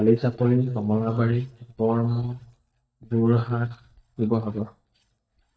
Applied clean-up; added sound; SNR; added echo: neural mask model DeepFilterNet 3.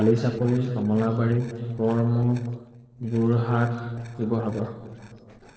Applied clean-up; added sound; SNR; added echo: neural separator model SepFormer DNS4.